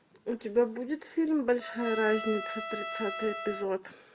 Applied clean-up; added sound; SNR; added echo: none; Trumpet; 9 dB; none.